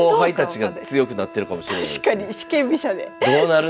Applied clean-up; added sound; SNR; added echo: none; Wind instrument, woodwind instrument; 19 dB; none.